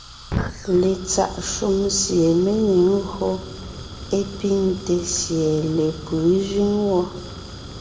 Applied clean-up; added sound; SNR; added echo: none; Fire; 12 dB; reverberation time 1.2 s.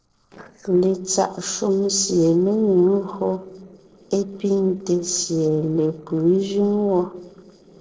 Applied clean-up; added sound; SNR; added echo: neural separator model SepFormer DNS4.